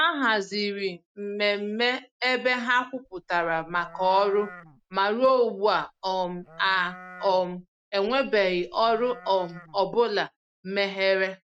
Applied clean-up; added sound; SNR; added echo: neural mask model RNNoise.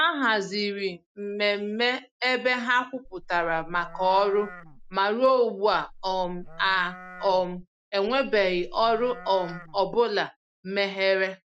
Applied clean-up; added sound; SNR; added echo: none; Livestock, farm animals, working animals; 16 dB; none.